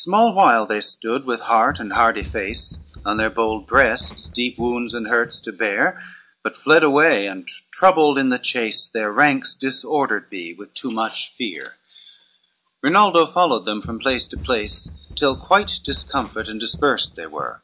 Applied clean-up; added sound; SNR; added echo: none; Run; 17 dB; none.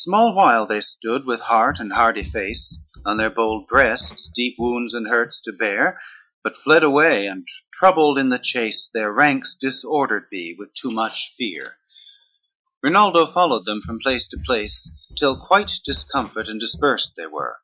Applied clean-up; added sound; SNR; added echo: classical method Wiener filter.